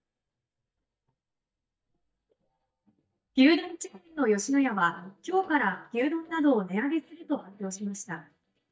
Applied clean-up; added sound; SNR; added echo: neural mask model DeepFilterNet 3.